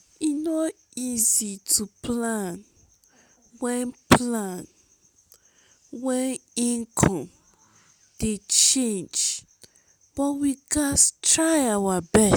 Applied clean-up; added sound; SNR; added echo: none; none; none; none.